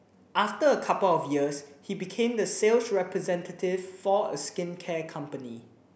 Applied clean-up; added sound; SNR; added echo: none; none; none; none.